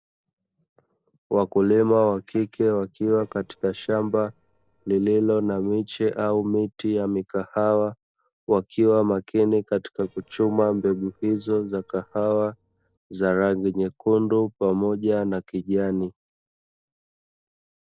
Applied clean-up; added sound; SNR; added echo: neural separator model SepFormer DNS4.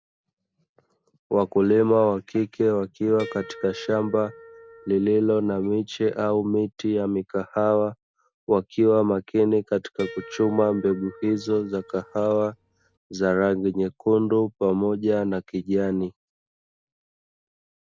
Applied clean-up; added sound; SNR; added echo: none; Harp; 18 dB; none.